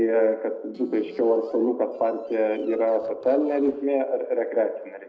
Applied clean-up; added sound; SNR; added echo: neural separator model SepFormer DNS4.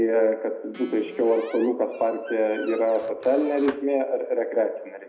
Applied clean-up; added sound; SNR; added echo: none; Squeak; 18 dB; reverberation time 0.7 s.